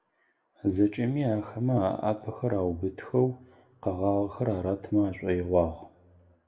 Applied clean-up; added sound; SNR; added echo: none; none; none; reverberation time 0.6 s.